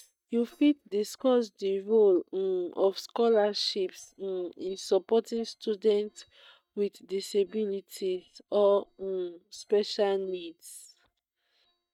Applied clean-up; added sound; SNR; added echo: neural mask model DeepFilterNet 3.